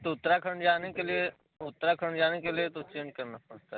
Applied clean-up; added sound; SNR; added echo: none; none; none; none.